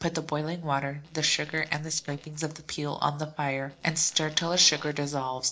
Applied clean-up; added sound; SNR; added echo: neural separator model SepFormer DNS4.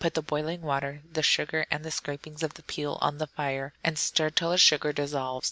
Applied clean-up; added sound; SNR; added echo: none; none; none; none.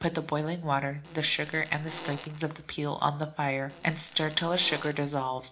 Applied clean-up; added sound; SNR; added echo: none; Fart; 16 dB; reverberation time 0.4 s.